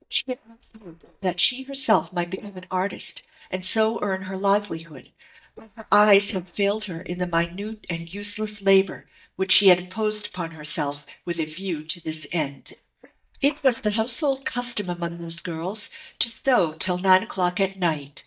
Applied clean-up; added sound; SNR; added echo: neural mask model DeepFilterNet 3.